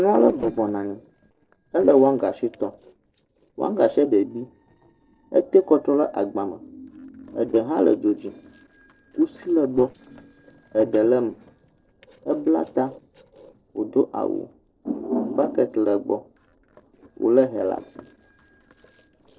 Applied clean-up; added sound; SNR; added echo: neural separator model SepFormer DNS4.